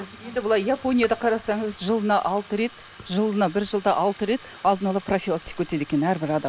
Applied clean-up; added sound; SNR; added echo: none; Bathtub (filling or washing); 20 dB; none.